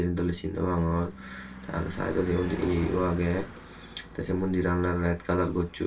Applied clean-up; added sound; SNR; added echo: none; Car passing by / Engine / Truck; 12 dB; reverberation time 0.2 s.